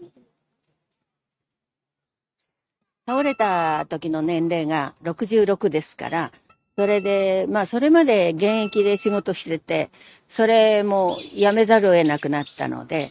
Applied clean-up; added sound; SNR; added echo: neural mask model RNNoise.